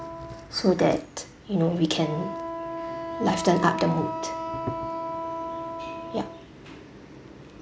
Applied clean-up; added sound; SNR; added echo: none; Wind instrument, woodwind instrument; 7 dB; none.